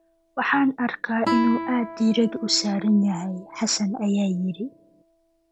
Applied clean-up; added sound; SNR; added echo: none; Guitar; 10 dB; none.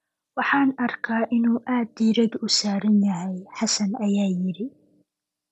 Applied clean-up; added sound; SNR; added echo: none; none; none; none.